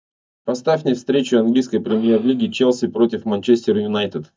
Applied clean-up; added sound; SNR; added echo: neural mask model DeepFilterNet 3.